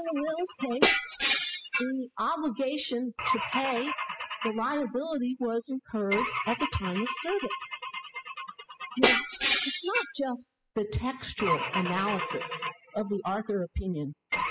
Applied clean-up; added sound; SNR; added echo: classical method spectral subtraction.